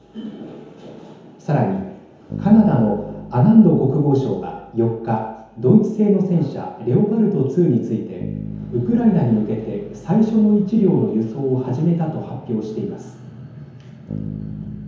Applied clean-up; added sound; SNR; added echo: none; Bass guitar; 17 dB; reverberation time 1.0 s.